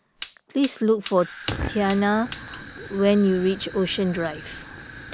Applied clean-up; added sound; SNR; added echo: none; Fire; 12 dB; none.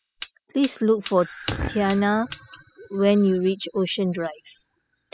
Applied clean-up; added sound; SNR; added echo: classical method spectral subtraction.